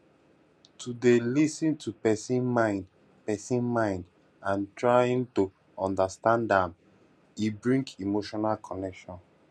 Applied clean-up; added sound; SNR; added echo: none; none; none; none.